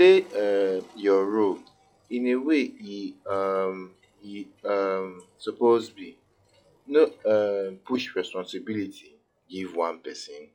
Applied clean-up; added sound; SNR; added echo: classical method log-MMSE.